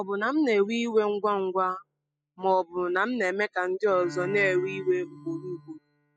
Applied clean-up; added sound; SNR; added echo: classical method spectral subtraction.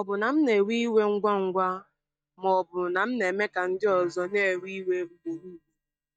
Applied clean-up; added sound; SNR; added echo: neural mask model DeepFilterNet 3.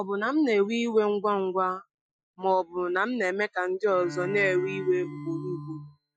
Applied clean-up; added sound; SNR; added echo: classical method Wiener filter.